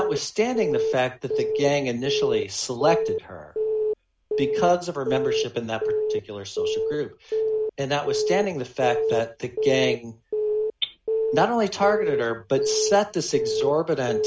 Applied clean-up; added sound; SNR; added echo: none; Alarm / Keyboard (musical); 1 dB; none.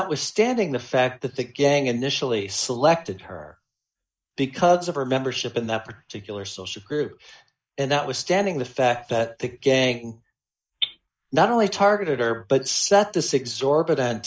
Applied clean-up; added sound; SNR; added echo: neural mask model Resemble Enhance denoiser.